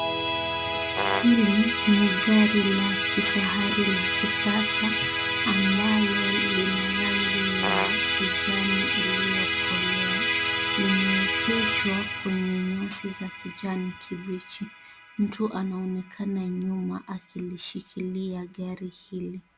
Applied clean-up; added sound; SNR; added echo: none; Musical instrument + Brass instrument; 0 dB; none.